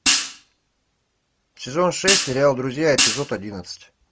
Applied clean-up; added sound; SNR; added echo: none; Hi-hat; -1 dB; none.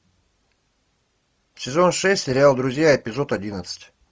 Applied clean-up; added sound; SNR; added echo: none; none; none; none.